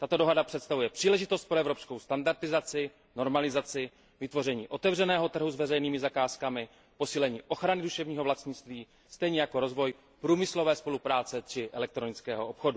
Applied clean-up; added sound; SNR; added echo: none; none; none; none.